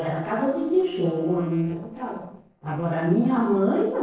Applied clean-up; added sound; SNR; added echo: neural separator model SepFormer DNS4.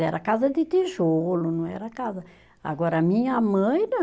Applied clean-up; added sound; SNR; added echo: none; none; none; none.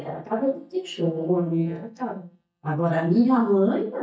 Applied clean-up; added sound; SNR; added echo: neural mask model DeepFilterNet 3.